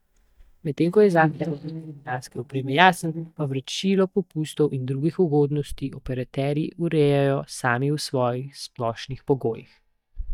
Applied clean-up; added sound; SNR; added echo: neural mask model DeepFilterNet 3.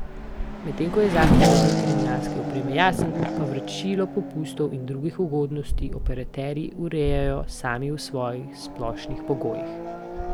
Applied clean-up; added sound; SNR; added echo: none; Race car, auto racing / Accelerating, revving, vroom; -1 dB; none.